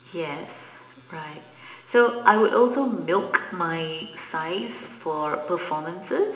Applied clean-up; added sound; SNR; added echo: none; none; none; reverberation time 0.8 s.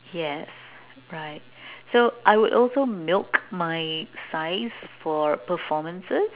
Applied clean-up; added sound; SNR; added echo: none; none; none; none.